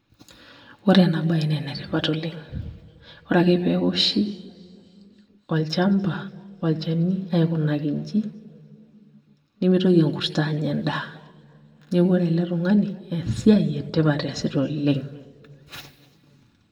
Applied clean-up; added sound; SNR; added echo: none; none; none; reverberation time 1.3 s.